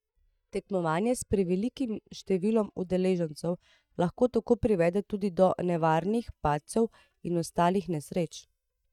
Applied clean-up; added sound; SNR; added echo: neural mask model DeepFilterNet 3.